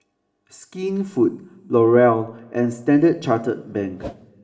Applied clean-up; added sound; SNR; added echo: none; Whoosh, swoosh, swish; 15 dB; reverberation time 2.4 s.